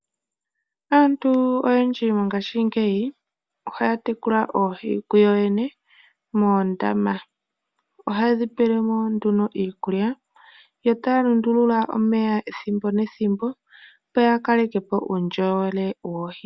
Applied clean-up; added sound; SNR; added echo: none; none; none; none.